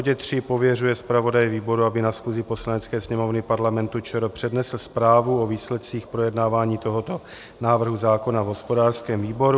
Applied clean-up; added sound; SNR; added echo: none; none; none; none.